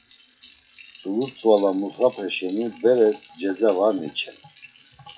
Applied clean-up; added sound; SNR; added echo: classical method log-MMSE.